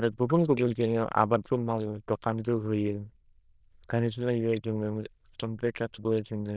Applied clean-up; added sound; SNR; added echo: neural diffusion model UNIVERSE++.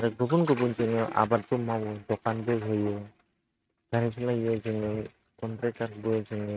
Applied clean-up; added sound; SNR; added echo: neural mask model RNNoise.